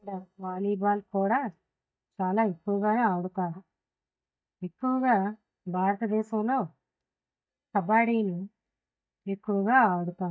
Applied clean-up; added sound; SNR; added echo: neural mask model DeepFilterNet 3.